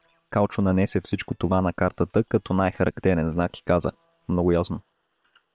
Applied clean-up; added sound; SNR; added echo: neural separator model SepFormer WHAM!.